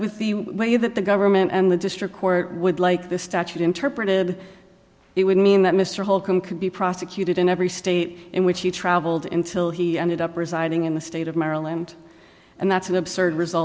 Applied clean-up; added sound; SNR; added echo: none; none; none; none.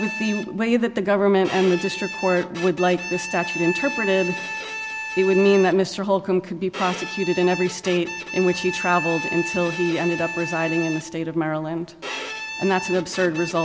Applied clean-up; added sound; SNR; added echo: none; Bowed string instrument; 9 dB; none.